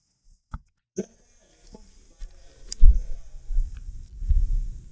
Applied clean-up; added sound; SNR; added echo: neural mask model DeepFilterNet 3.